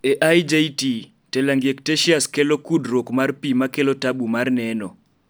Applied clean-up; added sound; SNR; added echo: none; none; none; none.